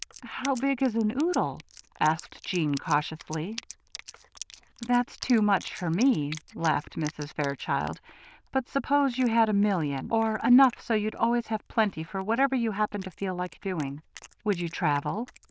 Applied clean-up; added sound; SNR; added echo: neural diffusion model UNIVERSE++.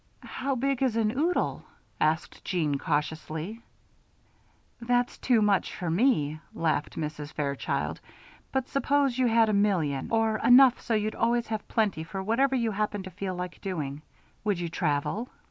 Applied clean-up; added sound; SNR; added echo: none; none; none; none.